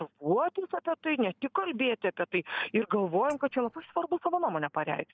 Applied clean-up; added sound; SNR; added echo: neural mask model DeepFilterNet 3.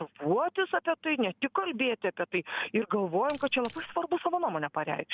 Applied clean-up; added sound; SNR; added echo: none; Coin (dropping); 10 dB; none.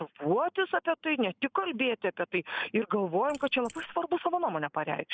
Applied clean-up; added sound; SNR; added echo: neural mask model Resemble Enhance denoiser.